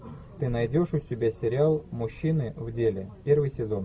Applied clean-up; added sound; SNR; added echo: none; none; none; none.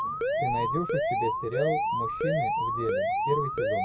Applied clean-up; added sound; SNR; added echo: none; Alarm; -5 dB; none.